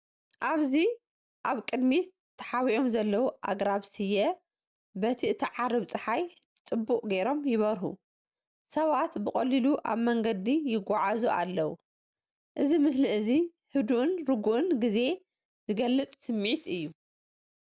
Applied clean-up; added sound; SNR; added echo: none; none; none; none.